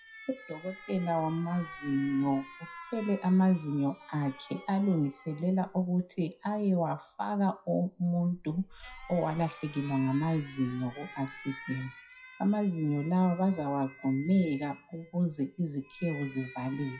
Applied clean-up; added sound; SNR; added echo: classical method WPE with log-MMSE.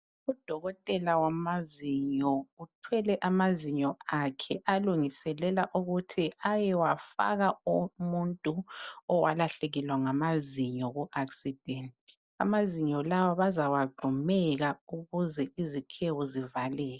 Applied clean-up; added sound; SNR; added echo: none; none; none; none.